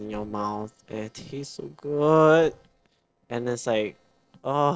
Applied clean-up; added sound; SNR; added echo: neural separator model SepFormer DNS4.